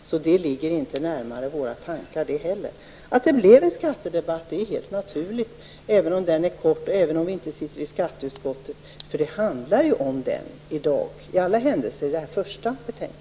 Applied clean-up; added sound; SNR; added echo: none; none; none; none.